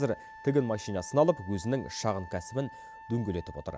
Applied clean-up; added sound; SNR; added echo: none; Wind instrument, woodwind instrument; 17 dB; none.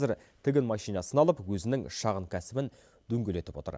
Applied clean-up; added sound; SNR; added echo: none; none; none; none.